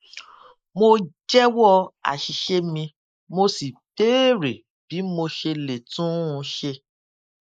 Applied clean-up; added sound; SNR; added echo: neural mask model Resemble Enhance denoiser.